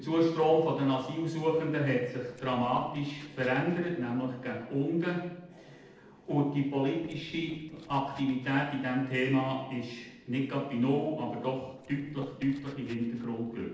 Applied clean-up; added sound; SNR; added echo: neural separator model SepFormer DNS4.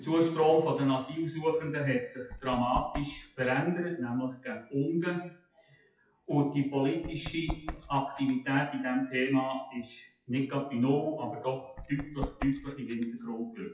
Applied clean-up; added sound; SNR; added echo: classical method WPE with log-MMSE.